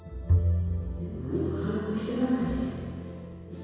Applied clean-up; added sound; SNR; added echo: none; Bowed string instrument; -1 dB; reverberation time 2.0 s.